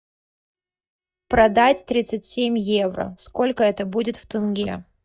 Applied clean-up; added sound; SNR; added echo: neural mask model DeepFilterNet 3.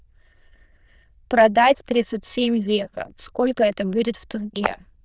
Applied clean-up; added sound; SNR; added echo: neural diffusion model UNIVERSE++.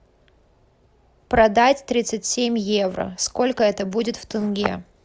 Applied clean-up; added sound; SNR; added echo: none; none; none; none.